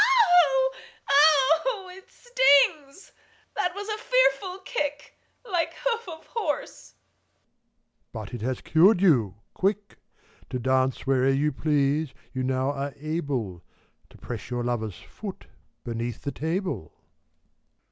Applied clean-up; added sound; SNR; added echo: none; none; none; none.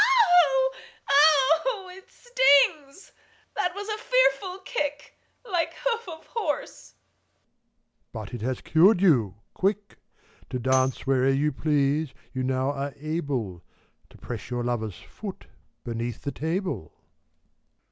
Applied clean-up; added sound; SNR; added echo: none; Tambourine; 16 dB; none.